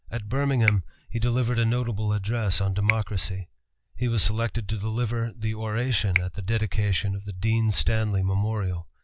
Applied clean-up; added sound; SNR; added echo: none; Finger snapping; 12 dB; none.